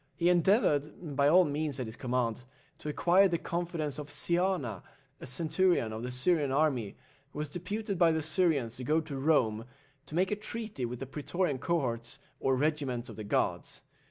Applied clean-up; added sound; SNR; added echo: none; none; none; none.